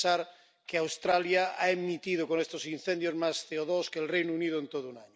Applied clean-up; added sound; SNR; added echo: none; none; none; none.